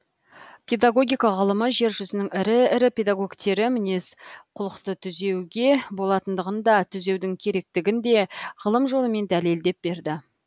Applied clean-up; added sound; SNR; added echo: none; none; none; none.